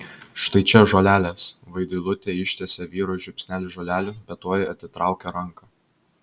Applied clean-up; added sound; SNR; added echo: none; none; none; none.